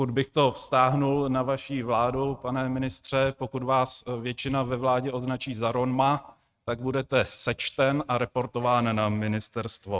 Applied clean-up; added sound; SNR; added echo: neural mask model RNNoise.